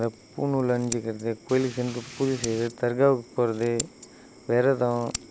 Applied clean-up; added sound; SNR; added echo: none; Scissors + Rain; 15 dB; none.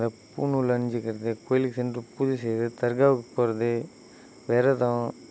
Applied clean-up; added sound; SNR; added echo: none; none; none; none.